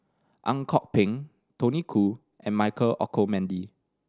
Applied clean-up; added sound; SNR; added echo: none; none; none; none.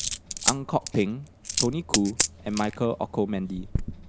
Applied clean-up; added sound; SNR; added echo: none; Coin (dropping); 2 dB; none.